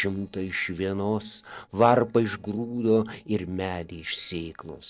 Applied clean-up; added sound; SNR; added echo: neural separator model SepFormer DNS4.